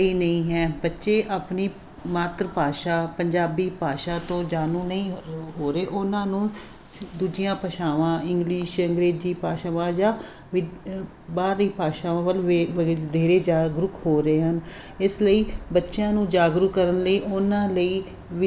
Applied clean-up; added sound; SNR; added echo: none; none; none; none.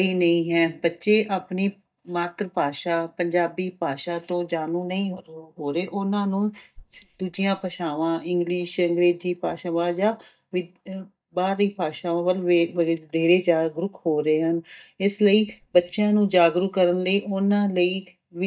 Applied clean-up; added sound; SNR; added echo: neural mask model DeepFilterNet 3.